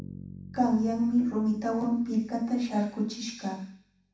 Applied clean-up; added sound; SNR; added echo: none; Bass guitar; 19 dB; reverberation time 0.7 s.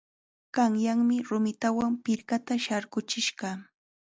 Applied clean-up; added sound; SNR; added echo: none; none; none; none.